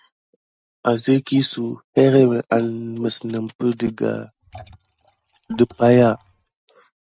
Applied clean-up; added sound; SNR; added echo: neural mask model RNNoise.